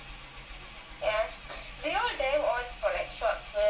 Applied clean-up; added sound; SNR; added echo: none; Engine; 13 dB; reverberation time 0.3 s.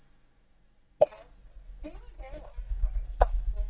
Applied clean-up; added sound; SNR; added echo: neural mask model DeepFilterNet 3.